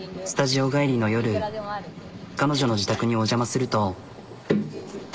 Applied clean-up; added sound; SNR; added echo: none; none; none; reverberation time 1.7 s.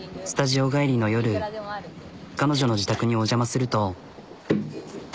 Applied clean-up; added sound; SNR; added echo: none; none; none; none.